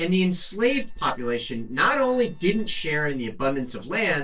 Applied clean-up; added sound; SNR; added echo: neural separator model SepFormer DNS4.